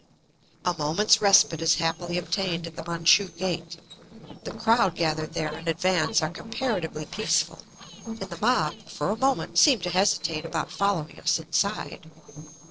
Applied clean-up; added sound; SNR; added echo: neural separator model SepFormer DNS4.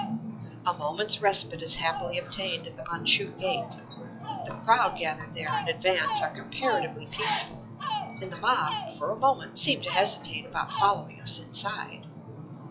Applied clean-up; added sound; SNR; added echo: classical method log-MMSE.